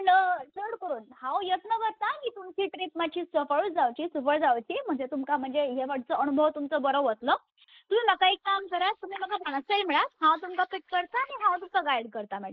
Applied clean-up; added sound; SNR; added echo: neural mask model Resemble Enhance denoiser.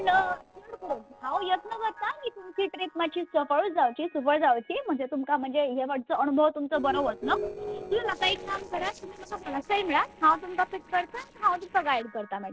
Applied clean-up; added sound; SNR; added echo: neural separator model SepFormer DNS4.